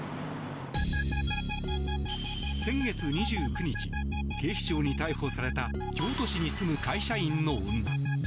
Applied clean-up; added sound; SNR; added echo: none; Dishes, pots, and pans + Glass; 19 dB; none.